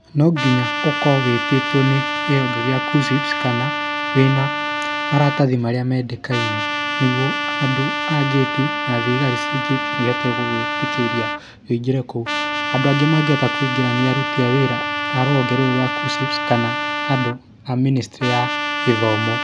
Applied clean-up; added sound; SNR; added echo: none; Trumpet; 3 dB; none.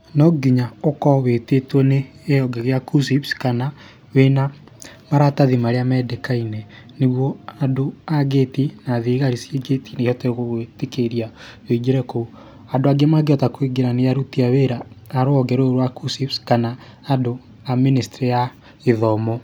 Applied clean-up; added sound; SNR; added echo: none; none; none; none.